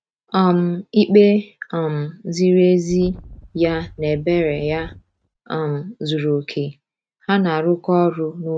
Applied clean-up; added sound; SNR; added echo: neural mask model RNNoise.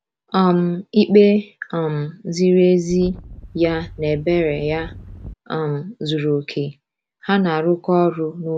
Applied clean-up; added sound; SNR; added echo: none; Wind; 16 dB; none.